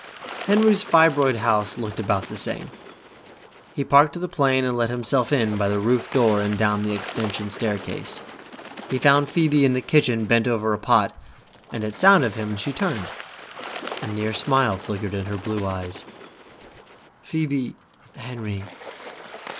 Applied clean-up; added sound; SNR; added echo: none; Water / Bird; 15 dB; none.